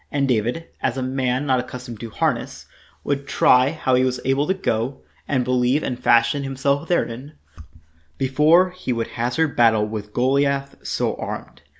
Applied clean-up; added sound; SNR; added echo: none; none; none; none.